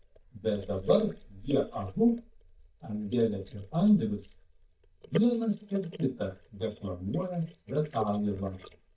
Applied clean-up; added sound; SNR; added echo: neural mask model DeepFilterNet 3.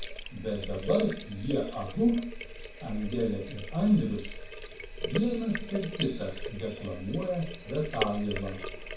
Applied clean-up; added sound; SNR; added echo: none; Sink (filling or washing); 7 dB; reverberation time 0.6 s.